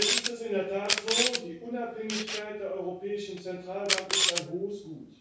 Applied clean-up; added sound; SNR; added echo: none; Camera; -2 dB; reverberation time 0.6 s.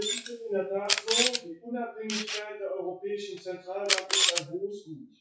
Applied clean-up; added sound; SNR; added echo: classical method WPE with log-MMSE.